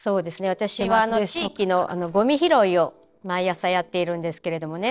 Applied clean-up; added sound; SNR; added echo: neural separator model SepFormer DNS4.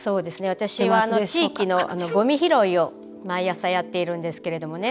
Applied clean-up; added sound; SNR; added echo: none; Wind instrument, woodwind instrument; 12 dB; none.